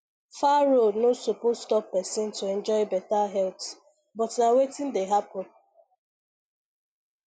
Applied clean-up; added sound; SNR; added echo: none; none; none; none.